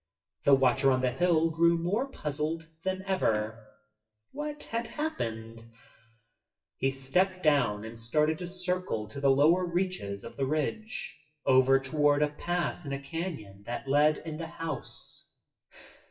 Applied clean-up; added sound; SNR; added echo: classical method WPE with log-MMSE.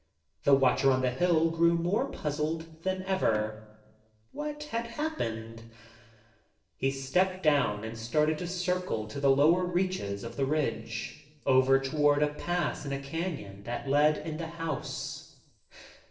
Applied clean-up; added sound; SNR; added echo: neural separator model SepFormer DNS4.